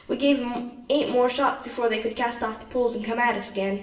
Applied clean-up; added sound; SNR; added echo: none; none; none; reverberation time 0.9 s.